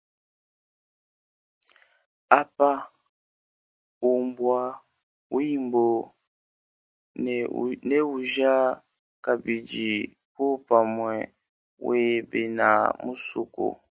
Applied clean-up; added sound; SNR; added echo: none; none; none; none.